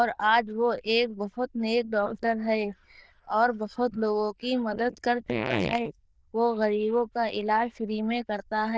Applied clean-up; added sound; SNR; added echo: neural diffusion model UNIVERSE++.